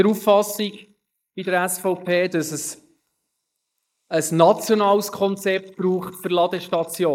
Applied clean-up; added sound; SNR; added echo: neural mask model Resemble Enhance denoiser.